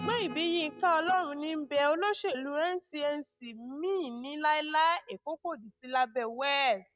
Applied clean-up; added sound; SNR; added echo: neural mask model RNNoise.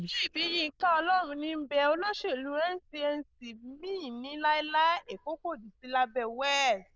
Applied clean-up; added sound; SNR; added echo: neural diffusion model UNIVERSE++.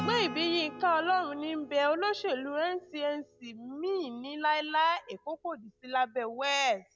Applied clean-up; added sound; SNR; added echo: none; Acoustic guitar / Strum; 16 dB; none.